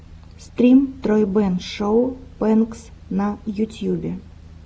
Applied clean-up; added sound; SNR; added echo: none; none; none; none.